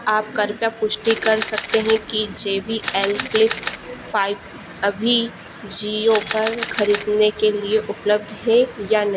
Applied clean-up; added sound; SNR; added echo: none; Camera; 8 dB; none.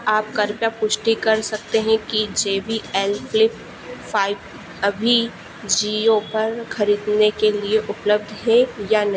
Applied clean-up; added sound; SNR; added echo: none; none; none; none.